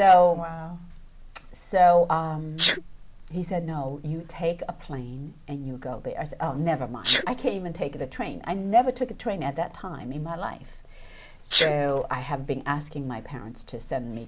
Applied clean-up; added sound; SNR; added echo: none; Sneeze; 9 dB; none.